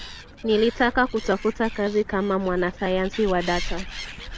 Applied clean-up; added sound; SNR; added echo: none; Animal; 10 dB; none.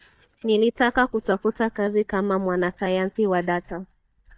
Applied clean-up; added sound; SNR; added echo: neural mask model DeepFilterNet 3.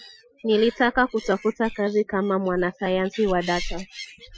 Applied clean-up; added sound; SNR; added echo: classical method Wiener filter.